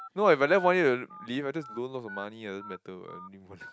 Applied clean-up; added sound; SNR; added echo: neural mask model RNNoise.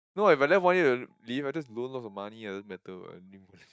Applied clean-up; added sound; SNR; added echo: neural mask model DeepFilterNet 3.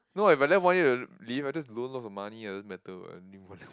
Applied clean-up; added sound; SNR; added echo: none; none; none; none.